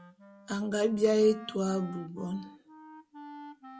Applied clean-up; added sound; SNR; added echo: none; Wind instrument, woodwind instrument; 18 dB; none.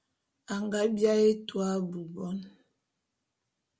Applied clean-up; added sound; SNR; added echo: none; none; none; none.